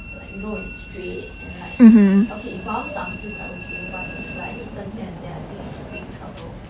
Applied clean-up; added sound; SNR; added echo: none; Train; 14 dB; none.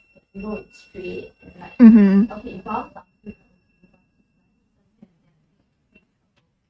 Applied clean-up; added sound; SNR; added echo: neural mask model RNNoise.